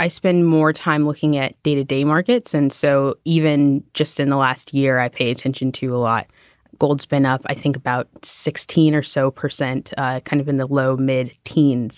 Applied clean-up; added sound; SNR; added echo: none; none; none; none.